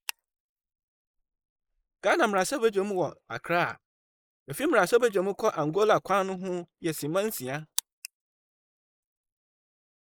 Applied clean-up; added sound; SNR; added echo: neural mask model Resemble Enhance denoiser.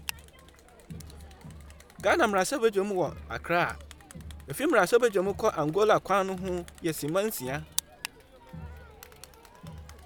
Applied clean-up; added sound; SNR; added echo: none; Crowd; 18 dB; none.